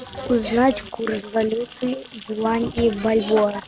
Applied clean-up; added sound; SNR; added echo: none; Sink (filling or washing) / Water tap, faucet / Splash, splatter; 17 dB; none.